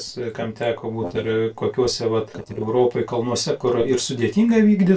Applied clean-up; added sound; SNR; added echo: neural separator model SepFormer DNS4.